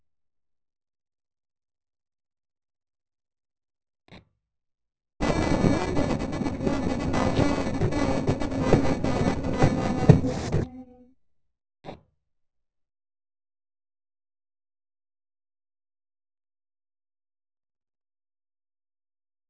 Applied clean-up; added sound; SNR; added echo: neural separator model SepFormer DNS4.